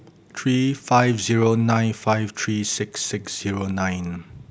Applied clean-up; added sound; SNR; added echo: none; none; none; none.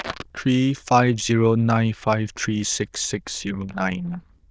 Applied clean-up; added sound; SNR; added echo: neural diffusion model UNIVERSE++.